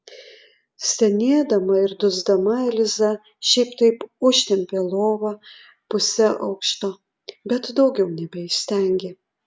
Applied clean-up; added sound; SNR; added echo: none; none; none; none.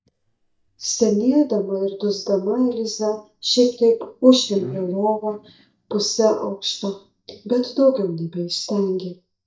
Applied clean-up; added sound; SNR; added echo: neural mask model DeepFilterNet 3.